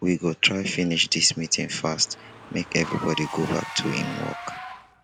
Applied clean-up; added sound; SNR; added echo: none; Engine / Car; 13 dB; none.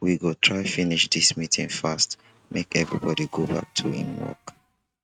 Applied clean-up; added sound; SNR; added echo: neural mask model RNNoise.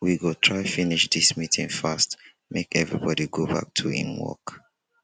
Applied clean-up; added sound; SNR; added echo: none; none; none; none.